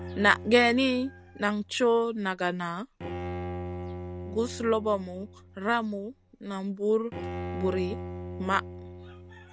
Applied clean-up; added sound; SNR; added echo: none; Bowed string instrument; 11 dB; none.